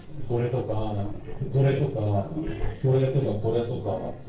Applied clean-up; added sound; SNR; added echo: neural separator model SepFormer DNS4.